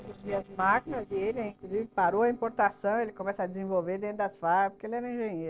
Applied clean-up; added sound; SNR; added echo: neural separator model SepFormer DNS4.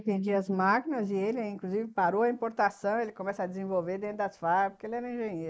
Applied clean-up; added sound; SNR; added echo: neural mask model Resemble Enhance denoiser.